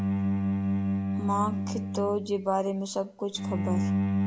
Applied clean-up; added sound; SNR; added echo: none; Bowed string instrument; -3 dB; none.